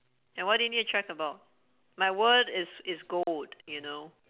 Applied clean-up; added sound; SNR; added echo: none; none; none; none.